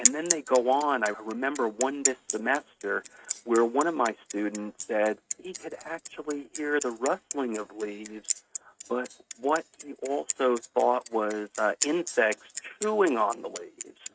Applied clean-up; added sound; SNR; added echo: neural mask model RNNoise.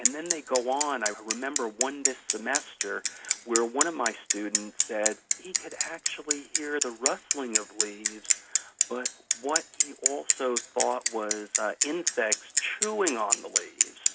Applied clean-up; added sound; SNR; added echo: none; Bicycle; -3 dB; none.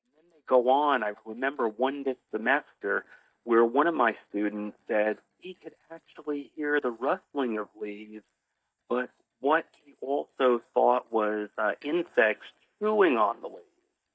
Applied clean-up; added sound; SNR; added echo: neural mask model DeepFilterNet 3.